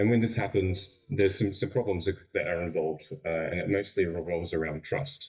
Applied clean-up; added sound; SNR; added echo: neural mask model DeepFilterNet 3.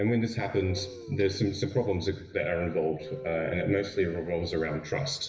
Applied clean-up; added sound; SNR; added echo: none; Guitar; 17 dB; reverberation time 1.0 s.